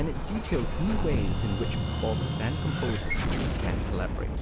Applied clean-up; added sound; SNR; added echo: none; Explosion; -5 dB; none.